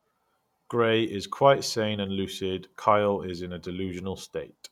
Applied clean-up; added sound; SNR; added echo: none; none; none; none.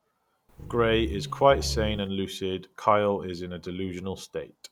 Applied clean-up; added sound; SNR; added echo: none; Growling; 7 dB; none.